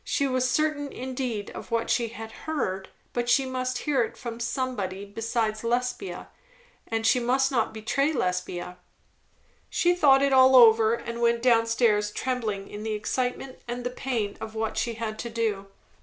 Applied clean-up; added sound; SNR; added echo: none; none; none; none.